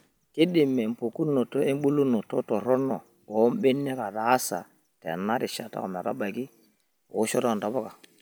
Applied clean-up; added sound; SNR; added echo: none; none; none; none.